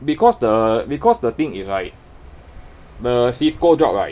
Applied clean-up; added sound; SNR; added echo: none; none; none; none.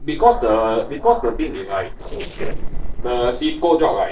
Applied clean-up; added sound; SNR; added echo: neural separator model SepFormer DNS4.